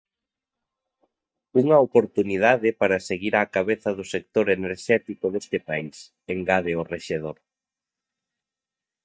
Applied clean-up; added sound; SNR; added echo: neural mask model DeepFilterNet 3.